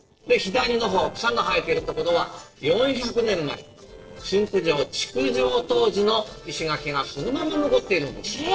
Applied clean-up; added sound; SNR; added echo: neural separator model SepFormer DNS4.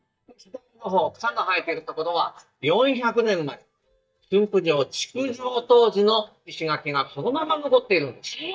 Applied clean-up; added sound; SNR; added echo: neural mask model DeepFilterNet 3.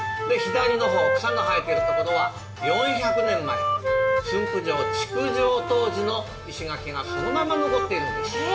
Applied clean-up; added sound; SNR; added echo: none; Wind instrument, woodwind instrument; 0 dB; reverberation time 2.6 s.